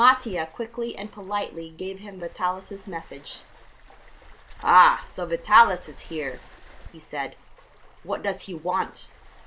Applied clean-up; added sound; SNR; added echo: none; Waves, surf; 19 dB; none.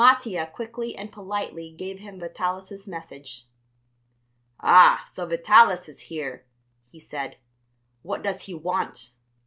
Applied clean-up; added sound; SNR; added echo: none; none; none; none.